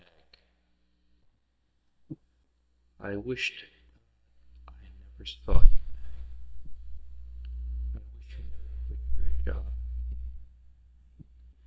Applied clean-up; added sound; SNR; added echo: neural mask model DeepFilterNet 3.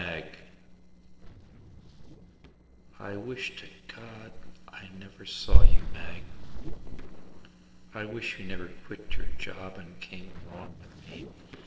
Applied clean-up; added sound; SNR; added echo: neural separator model SepFormer DNS4.